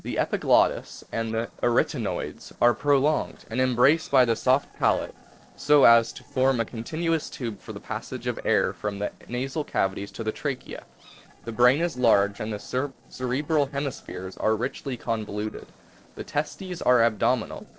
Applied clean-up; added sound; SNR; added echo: neural separator model SepFormer DNS4.